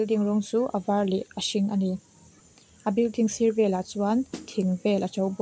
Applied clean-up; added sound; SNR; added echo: none; Snare drum; 17 dB; none.